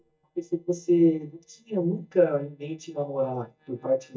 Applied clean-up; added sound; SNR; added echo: neural mask model DeepFilterNet 3.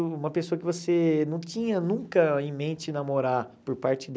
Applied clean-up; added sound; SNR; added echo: none; none; none; none.